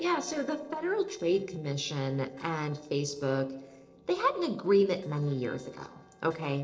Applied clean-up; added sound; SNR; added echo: neural separator model SepFormer DNS4.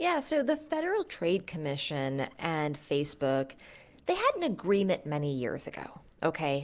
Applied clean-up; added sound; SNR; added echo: none; none; none; none.